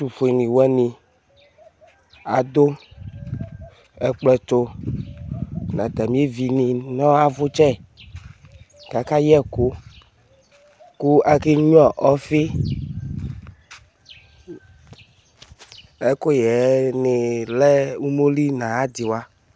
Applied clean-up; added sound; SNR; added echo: none; none; none; none.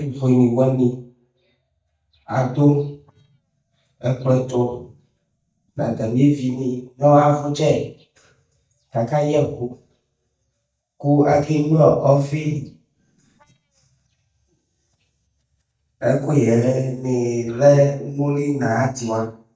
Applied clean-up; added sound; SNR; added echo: neural mask model DeepFilterNet 3.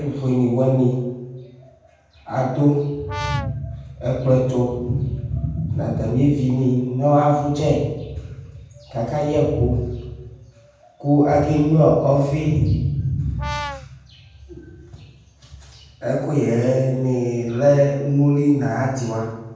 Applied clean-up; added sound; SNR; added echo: none; Brass instrument; 11 dB; reverberation time 1.2 s.